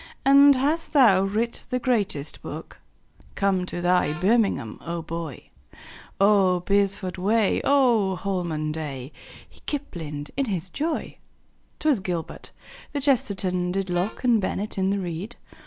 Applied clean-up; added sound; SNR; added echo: none; Harmonica; 18 dB; none.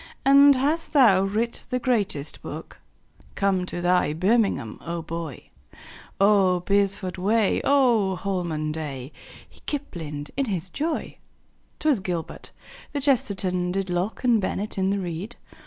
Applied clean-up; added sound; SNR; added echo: none; none; none; none.